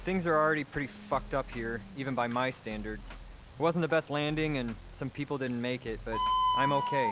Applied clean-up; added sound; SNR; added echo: none; Bird; 5 dB; none.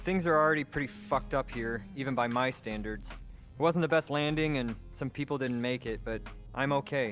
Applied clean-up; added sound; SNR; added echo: none; none; none; none.